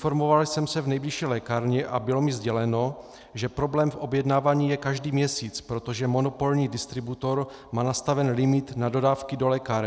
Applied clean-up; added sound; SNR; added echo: none; none; none; none.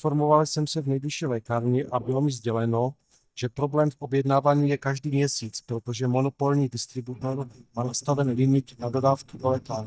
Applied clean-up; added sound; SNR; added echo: neural mask model DeepFilterNet 3.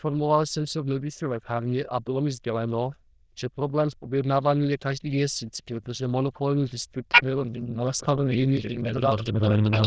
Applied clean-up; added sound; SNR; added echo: neural diffusion model UNIVERSE++.